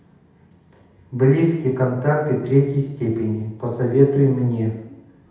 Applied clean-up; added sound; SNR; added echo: none; none; none; reverberation time 0.8 s.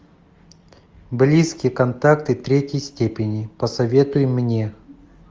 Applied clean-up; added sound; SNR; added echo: none; none; none; none.